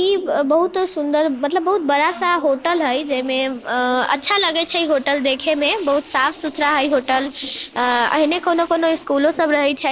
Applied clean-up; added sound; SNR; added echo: neural separator model SepFormer DNS4.